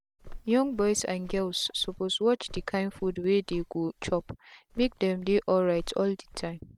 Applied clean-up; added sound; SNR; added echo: none; Walk, footsteps; 16 dB; none.